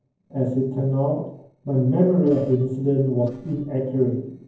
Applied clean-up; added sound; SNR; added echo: neural separator model SepFormer DNS4.